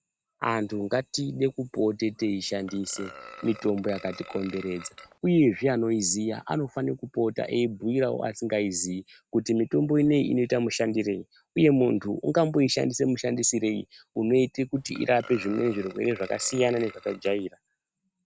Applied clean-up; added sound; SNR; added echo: none; Burping, eructation; 19 dB; none.